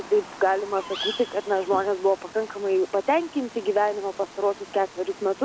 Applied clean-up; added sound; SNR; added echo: none; Bird vocalization, bird call, bird song; 15 dB; none.